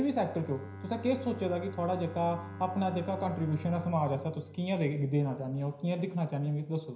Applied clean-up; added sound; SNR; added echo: none; Bowed string instrument; 14 dB; reverberation time 0.5 s.